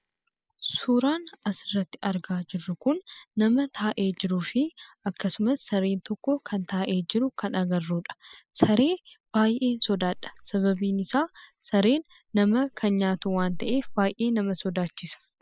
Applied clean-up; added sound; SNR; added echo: classical method spectral subtraction.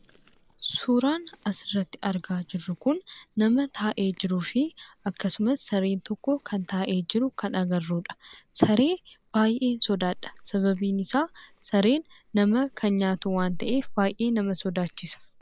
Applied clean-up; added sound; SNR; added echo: none; Chewing, mastication; 18 dB; none.